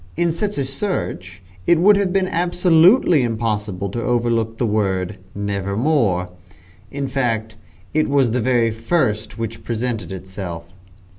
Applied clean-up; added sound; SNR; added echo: none; none; none; none.